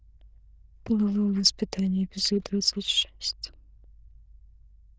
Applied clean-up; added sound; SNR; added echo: neural diffusion model UNIVERSE++.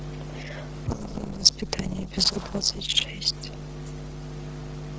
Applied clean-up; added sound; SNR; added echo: neural separator model SepFormer DNS4.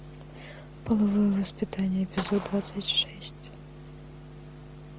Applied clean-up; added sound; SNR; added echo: none; Gunshot, gunfire; 14 dB; none.